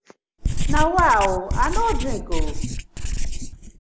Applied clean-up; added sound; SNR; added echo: none; Writing; -2 dB; none.